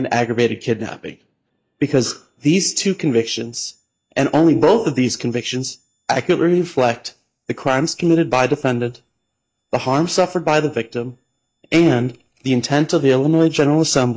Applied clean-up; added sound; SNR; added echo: neural mask model DeepFilterNet 3.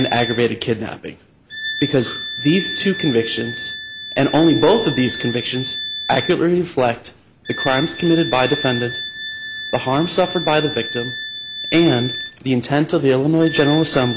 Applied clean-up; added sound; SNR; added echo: none; Wind instrument, woodwind instrument; 9 dB; none.